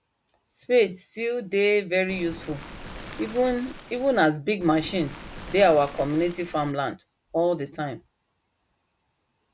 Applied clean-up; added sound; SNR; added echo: none; Waves, surf; 14 dB; none.